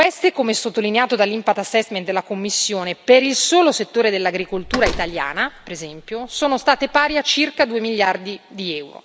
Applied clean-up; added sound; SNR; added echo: none; Slam; 12 dB; none.